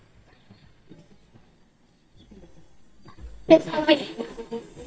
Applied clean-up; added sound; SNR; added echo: neural mask model DeepFilterNet 3.